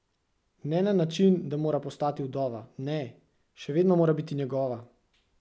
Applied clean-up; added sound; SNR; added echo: none; none; none; none.